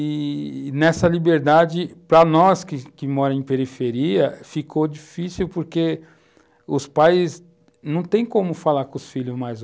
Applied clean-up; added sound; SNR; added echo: none; none; none; none.